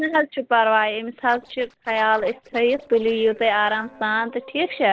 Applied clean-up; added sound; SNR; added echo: neural separator model SepFormer DNS4.